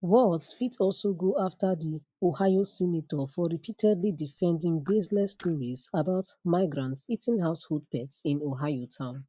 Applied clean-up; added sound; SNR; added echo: neural mask model Resemble Enhance denoiser.